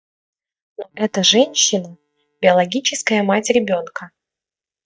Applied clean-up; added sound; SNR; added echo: neural mask model DeepFilterNet 3.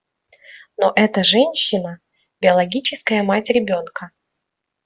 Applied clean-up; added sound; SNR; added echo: none; none; none; none.